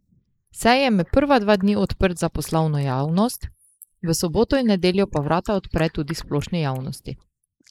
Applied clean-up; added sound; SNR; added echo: neural mask model Resemble Enhance denoiser.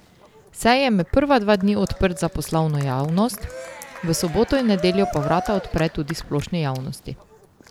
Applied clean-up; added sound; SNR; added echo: none; Cheering; 15 dB; none.